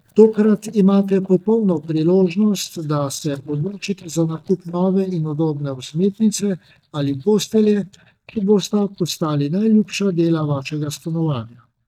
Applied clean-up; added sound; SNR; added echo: neural mask model DeepFilterNet 3.